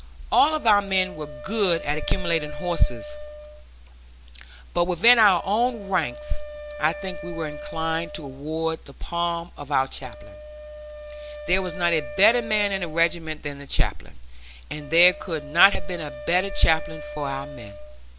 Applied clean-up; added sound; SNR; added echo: none; Wind instrument, woodwind instrument; 14 dB; none.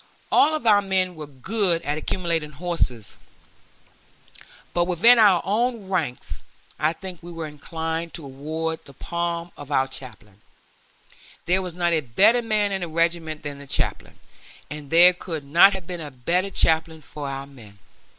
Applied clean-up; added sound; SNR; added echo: neural mask model Resemble Enhance denoiser.